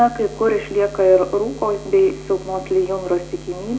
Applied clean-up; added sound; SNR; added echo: none; Buzz; 18 dB; reverberation time 0.3 s.